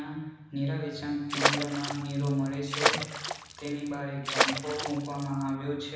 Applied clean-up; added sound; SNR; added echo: none; Water / Splash, splatter; -1 dB; reverberation time 1.1 s.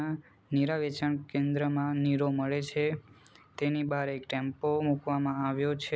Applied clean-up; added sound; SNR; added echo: none; none; none; none.